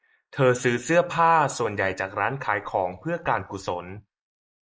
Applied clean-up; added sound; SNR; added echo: neural mask model Resemble Enhance denoiser.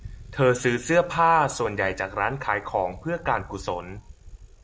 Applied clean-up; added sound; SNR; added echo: none; Bicycle; 19 dB; none.